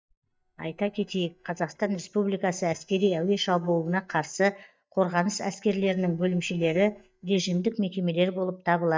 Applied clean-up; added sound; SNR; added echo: neural mask model DeepFilterNet 3.